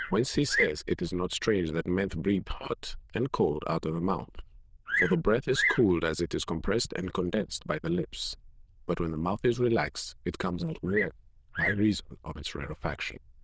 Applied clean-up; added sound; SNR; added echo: neural diffusion model UNIVERSE++.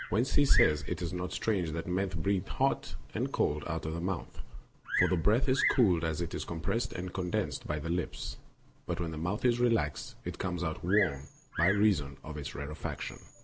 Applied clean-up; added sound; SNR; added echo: none; Bird vocalization, bird call, bird song; 12 dB; none.